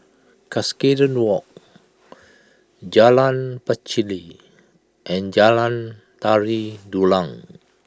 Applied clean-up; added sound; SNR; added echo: none; none; none; none.